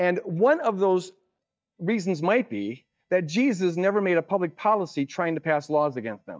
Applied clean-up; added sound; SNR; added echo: neural mask model DeepFilterNet 3.